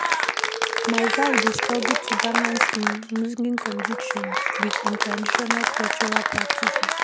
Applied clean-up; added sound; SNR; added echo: none; Applause / Cheering; -5 dB; none.